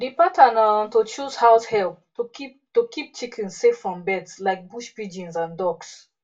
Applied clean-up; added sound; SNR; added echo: none; none; none; reverberation time 0.2 s.